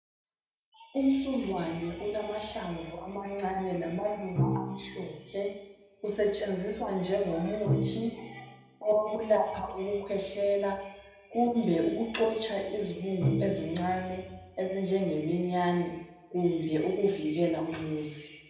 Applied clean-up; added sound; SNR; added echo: none; Bowed string instrument; 6 dB; reverberation time 0.8 s.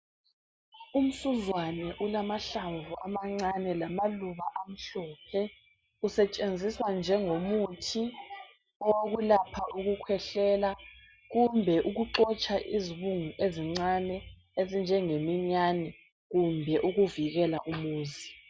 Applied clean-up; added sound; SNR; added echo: none; none; none; none.